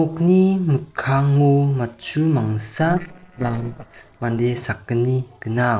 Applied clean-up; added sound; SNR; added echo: neural separator model SepFormer DNS4.